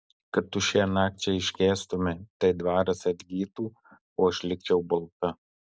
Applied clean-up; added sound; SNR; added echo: none; none; none; none.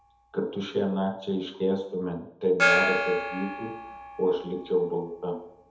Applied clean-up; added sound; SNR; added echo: none; Gong; 3 dB; reverberation time 0.7 s.